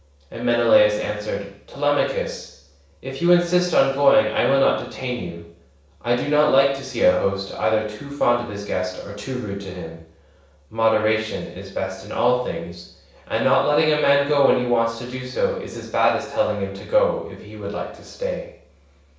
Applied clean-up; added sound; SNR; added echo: none; none; none; reverberation time 0.7 s.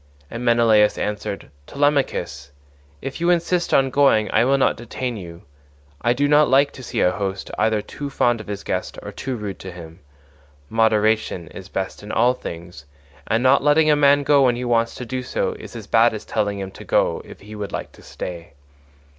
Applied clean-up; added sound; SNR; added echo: none; none; none; none.